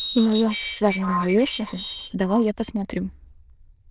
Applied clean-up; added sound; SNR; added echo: neural diffusion model UNIVERSE++.